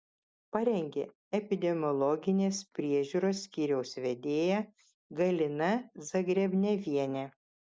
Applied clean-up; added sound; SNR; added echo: none; none; none; none.